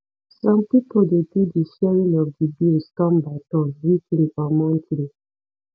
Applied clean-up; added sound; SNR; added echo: none; none; none; none.